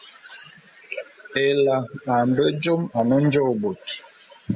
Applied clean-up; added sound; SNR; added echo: none; none; none; none.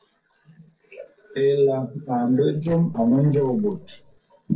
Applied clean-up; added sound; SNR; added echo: neural separator model SepFormer DNS4.